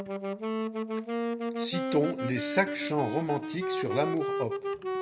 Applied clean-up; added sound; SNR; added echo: none; Wind instrument, woodwind instrument; 1 dB; reverberation time 1.6 s.